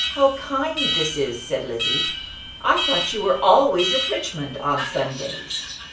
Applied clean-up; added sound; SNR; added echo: none; Alarm; 5 dB; reverberation time 0.3 s.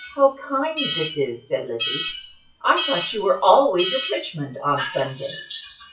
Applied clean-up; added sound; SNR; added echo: classical method WPE with log-MMSE.